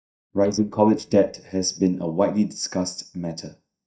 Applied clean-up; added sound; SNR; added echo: neural mask model DeepFilterNet 3.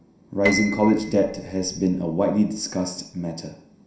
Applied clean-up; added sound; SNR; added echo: none; Piano; 10 dB; reverberation time 0.5 s.